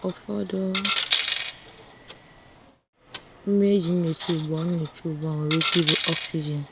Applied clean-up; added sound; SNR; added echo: none; Coin (dropping); -1 dB; none.